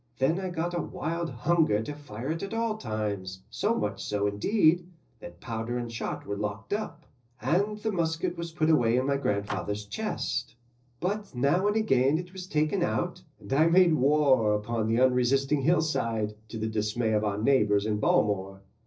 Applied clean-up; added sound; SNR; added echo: neural separator model SepFormer DNS4.